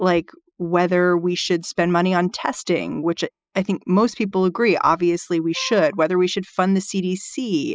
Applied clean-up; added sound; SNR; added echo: classical method spectral subtraction.